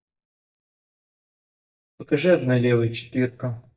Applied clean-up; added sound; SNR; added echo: neural mask model DeepFilterNet 3.